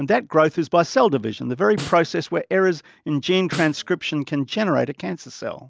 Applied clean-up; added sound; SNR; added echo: none; Snare drum; 15 dB; none.